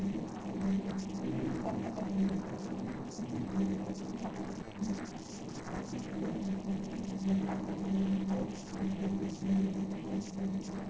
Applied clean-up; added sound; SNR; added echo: neural separator model SepFormer DNS4.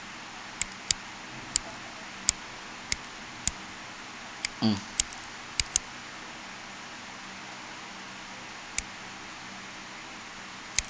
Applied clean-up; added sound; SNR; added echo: none; Scissors; -1 dB; none.